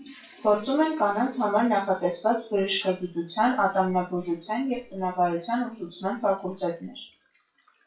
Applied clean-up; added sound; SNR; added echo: classical method WPE with log-MMSE.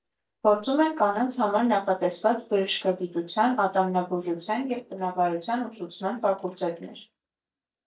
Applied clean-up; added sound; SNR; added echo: neural mask model DeepFilterNet 3.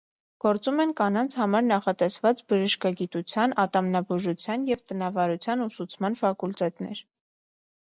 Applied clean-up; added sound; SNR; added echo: none; none; none; none.